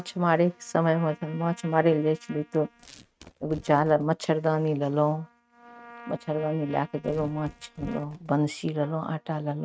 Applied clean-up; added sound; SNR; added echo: neural mask model RNNoise.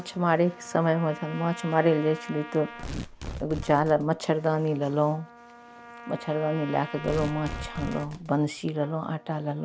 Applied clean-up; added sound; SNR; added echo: none; Tearing + Trumpet; 13 dB; none.